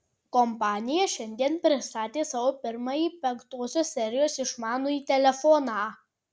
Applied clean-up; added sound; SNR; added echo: none; none; none; none.